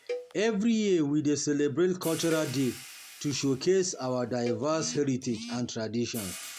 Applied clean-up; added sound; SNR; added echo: none; Hi-hat + Cowbell; 14 dB; none.